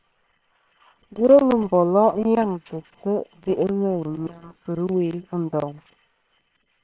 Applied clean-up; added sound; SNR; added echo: neural separator model SepFormer WHAM!.